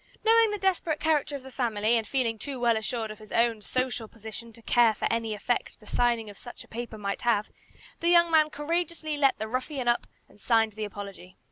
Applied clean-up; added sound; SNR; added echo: none; Hi-hat; 9 dB; none.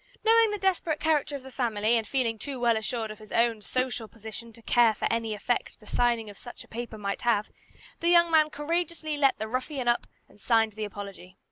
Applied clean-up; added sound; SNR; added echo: neural mask model Resemble Enhance denoiser.